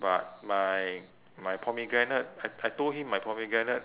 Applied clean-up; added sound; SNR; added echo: none; none; none; none.